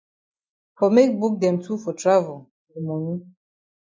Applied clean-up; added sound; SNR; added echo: neural mask model Resemble Enhance denoiser.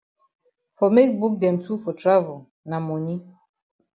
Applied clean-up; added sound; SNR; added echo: none; none; none; none.